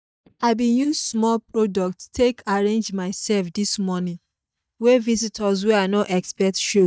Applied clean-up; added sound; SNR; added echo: neural mask model DeepFilterNet 3.